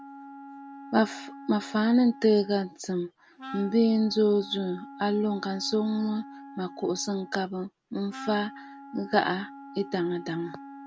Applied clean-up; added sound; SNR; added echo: none; Wind instrument, woodwind instrument; 16 dB; none.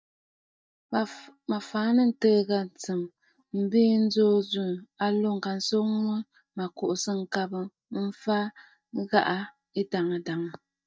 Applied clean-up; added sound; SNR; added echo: neural mask model DeepFilterNet 3.